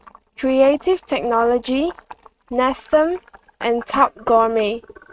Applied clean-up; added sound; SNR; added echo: neural mask model RNNoise.